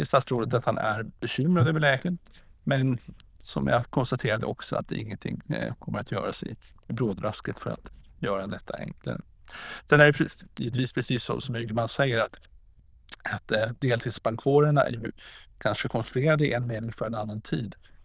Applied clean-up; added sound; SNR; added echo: neural diffusion model UNIVERSE++.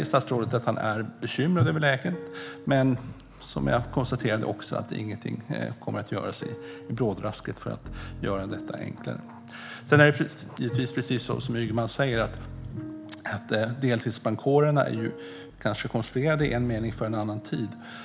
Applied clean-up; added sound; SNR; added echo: none; Piano; 15 dB; none.